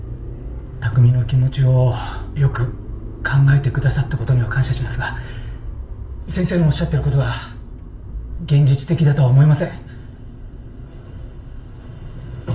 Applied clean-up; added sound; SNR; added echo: none; Motor vehicle (road); 11 dB; reverberation time 0.4 s.